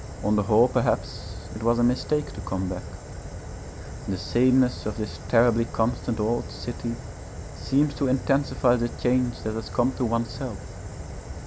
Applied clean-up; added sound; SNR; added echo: none; Fire; 10 dB; none.